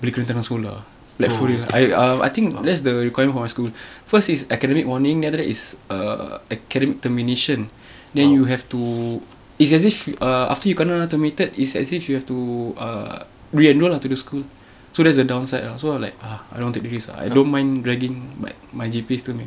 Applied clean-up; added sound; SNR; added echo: none; Water / Splash, splatter; 19 dB; none.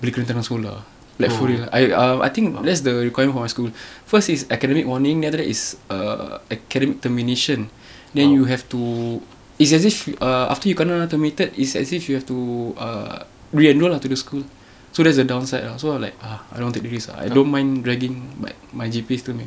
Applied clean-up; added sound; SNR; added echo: none; none; none; none.